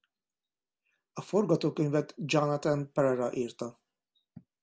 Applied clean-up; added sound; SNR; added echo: none; none; none; none.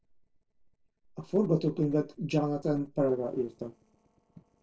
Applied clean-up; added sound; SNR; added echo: neural separator model SepFormer DNS4.